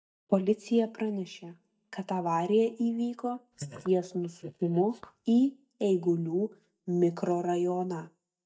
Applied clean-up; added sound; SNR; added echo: neural mask model DeepFilterNet 3.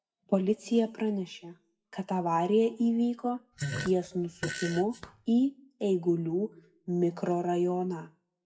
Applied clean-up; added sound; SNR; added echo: classical method WPE with log-MMSE.